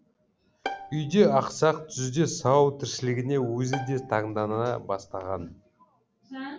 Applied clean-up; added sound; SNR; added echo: none; Bowed string instrument; 15 dB; none.